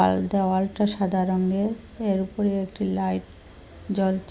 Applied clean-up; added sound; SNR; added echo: none; none; none; none.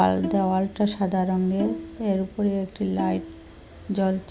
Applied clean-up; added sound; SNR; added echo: none; Bowed string instrument; 12 dB; none.